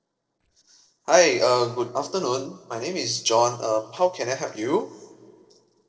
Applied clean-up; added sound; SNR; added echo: neural separator model SepFormer DNS4.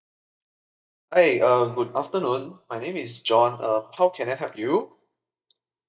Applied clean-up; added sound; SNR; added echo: neural mask model DeepFilterNet 3.